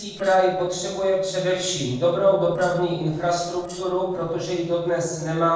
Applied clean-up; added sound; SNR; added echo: neural separator model SepFormer DNS4.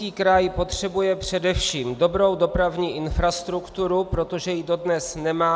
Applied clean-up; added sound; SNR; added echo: none; none; none; none.